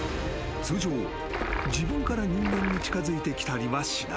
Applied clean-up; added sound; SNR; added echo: none; Liquid; 6 dB; none.